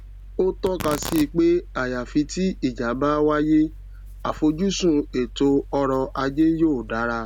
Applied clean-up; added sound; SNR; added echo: none; Tearing + Mechanical fan; 15 dB; none.